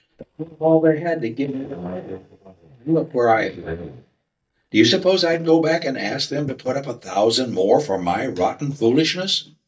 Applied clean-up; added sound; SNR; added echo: neural mask model DeepFilterNet 3.